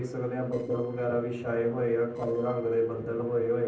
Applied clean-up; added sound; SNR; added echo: neural separator model SepFormer DNS4.